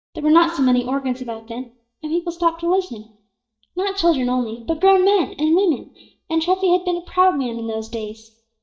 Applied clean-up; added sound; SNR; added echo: neural mask model DeepFilterNet 3.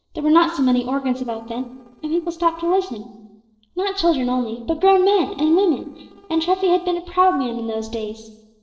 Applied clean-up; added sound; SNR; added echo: neural separator model SepFormer DNS4.